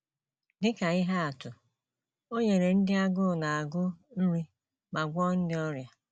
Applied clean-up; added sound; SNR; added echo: none; none; none; none.